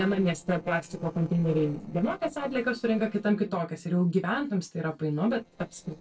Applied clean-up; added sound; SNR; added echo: neural separator model SepFormer DNS4.